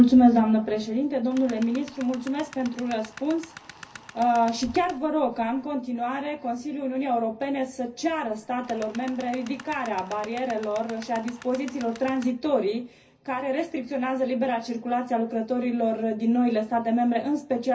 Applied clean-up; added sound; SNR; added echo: none; Tools; 19 dB; reverberation time 0.4 s.